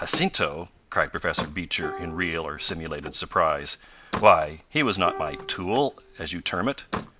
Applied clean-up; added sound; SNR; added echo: none; Slam + Plucked string instrument; 12 dB; none.